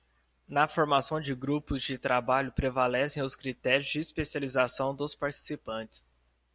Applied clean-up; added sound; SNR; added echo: none; none; none; none.